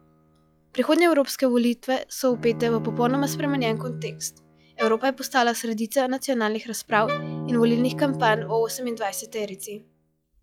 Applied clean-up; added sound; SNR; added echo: classical method log-MMSE.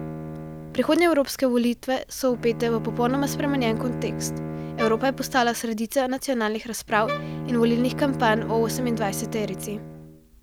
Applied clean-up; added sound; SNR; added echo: none; Bowed string instrument + Wind instrument, woodwind instrument; 8 dB; none.